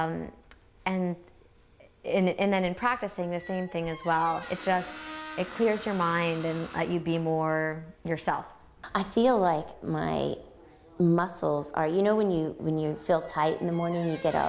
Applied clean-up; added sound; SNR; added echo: none; Squeak; 19 dB; none.